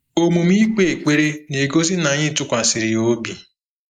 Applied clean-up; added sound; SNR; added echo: neural mask model Resemble Enhance denoiser.